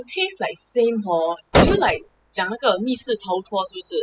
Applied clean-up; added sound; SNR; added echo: classical method spectral subtraction.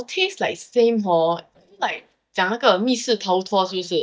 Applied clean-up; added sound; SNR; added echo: neural mask model DeepFilterNet 3.